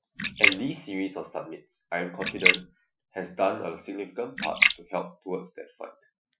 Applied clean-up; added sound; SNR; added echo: classical method Wiener filter.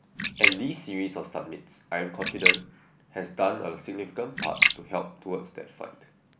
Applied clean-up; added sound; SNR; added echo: none; Splash, splatter; -3 dB; none.